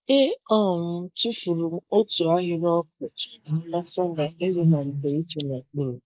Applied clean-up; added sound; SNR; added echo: neural mask model Resemble Enhance denoiser.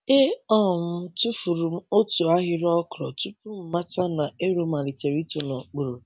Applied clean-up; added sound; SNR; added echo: none; none; none; none.